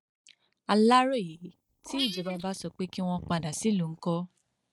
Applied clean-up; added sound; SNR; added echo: neural mask model DeepFilterNet 3.